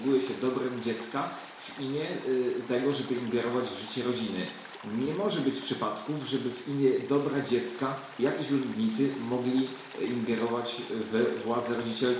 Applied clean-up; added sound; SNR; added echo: none; Stream; 17 dB; reverberation time 0.7 s.